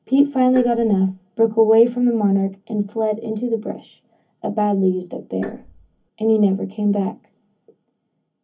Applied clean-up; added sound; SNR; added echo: none; Tap; 17 dB; reverberation time 0.3 s.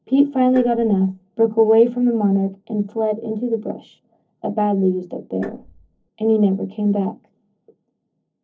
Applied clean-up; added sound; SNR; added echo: neural separator model SepFormer DNS4.